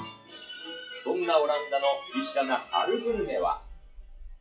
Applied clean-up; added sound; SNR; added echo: classical method WPE with log-MMSE.